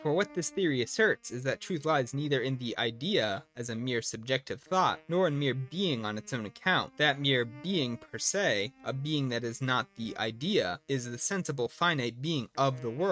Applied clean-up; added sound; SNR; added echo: neural mask model RNNoise.